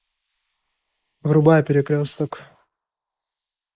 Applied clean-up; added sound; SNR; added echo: neural mask model Resemble Enhance denoiser.